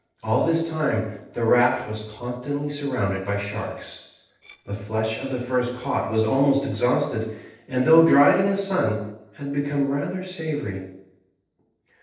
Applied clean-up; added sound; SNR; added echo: neural separator model SepFormer DNS4.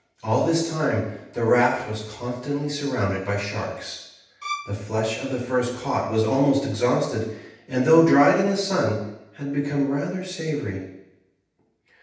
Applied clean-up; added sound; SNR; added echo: none; Bowed string instrument; 9 dB; reverberation time 0.9 s.